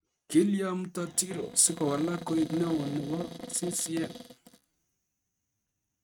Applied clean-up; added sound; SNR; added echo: neural mask model RNNoise.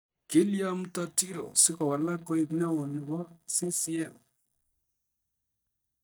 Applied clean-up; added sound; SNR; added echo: neural mask model DeepFilterNet 3.